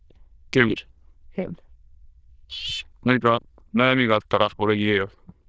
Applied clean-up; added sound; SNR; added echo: neural diffusion model UNIVERSE++.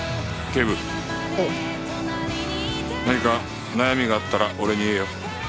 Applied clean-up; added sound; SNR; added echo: none; Bowed string instrument; 10 dB; none.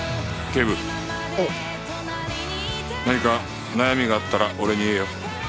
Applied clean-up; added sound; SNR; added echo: none; none; none; none.